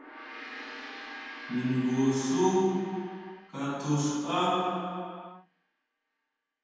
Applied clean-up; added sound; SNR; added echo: none; Gong; 16 dB; reverberation time 2.1 s.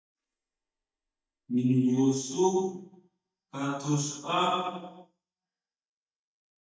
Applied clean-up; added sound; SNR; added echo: neural mask model DeepFilterNet 3.